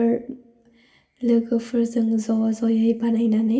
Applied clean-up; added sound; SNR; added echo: none; none; none; reverberation time 0.7 s.